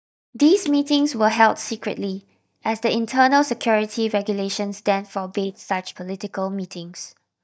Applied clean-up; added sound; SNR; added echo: neural mask model DeepFilterNet 3.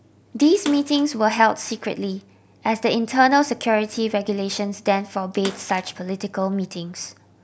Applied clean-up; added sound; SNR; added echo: none; Bathtub (filling or washing) / Water / Splash, splatter; 20 dB; none.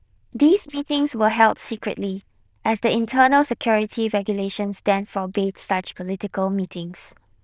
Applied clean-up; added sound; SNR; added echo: neural diffusion model UNIVERSE++.